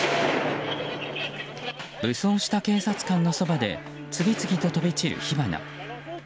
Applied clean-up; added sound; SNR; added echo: none; Bowed string instrument; 16 dB; none.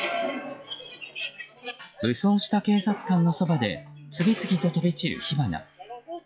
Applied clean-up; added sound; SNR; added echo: classical method log-MMSE.